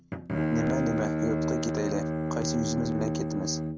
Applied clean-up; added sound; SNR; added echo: none; Bowed string instrument; -4 dB; none.